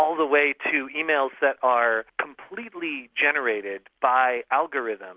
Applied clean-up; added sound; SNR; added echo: none; none; none; none.